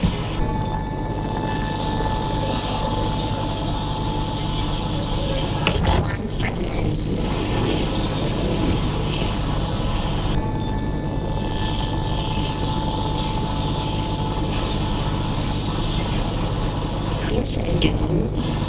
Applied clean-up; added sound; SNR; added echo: neural separator model SepFormer DNS4.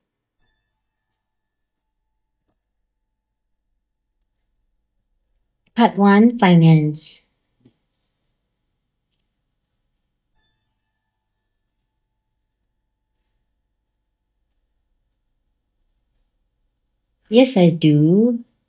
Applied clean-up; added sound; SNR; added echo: neural mask model DeepFilterNet 3.